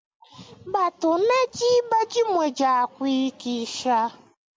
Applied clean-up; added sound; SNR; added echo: none; none; none; none.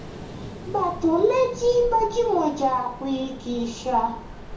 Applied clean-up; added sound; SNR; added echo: none; Ocean; 13 dB; reverberation time 0.7 s.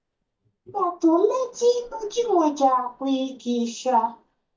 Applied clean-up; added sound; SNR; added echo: neural mask model DeepFilterNet 3.